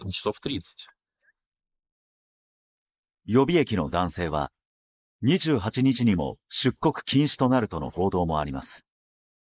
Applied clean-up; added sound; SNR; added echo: neural mask model Resemble Enhance denoiser.